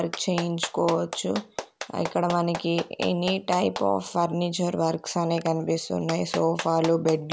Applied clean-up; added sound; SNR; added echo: none; Clapping; 12 dB; none.